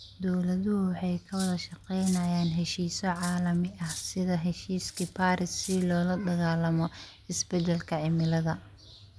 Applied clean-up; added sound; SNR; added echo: none; Cutlery, silverware; 12 dB; none.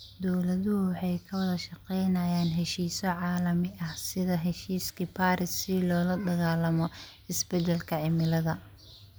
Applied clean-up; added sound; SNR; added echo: none; none; none; none.